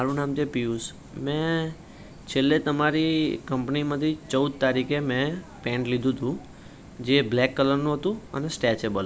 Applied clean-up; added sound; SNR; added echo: none; none; none; none.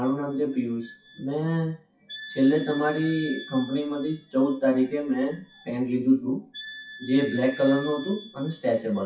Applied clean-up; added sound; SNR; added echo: classical method WPE with log-MMSE.